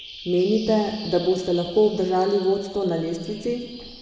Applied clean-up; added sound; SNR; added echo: none; Bird vocalization, bird call, bird song; 18 dB; reverberation time 1.4 s.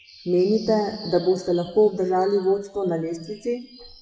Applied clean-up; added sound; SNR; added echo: classical method WPE with log-MMSE.